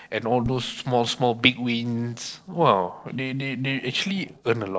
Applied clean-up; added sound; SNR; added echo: neural separator model SepFormer DNS4.